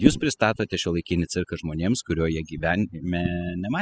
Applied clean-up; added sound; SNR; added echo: classical method spectral subtraction.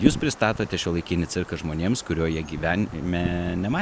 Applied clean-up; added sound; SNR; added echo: none; Wind; 9 dB; none.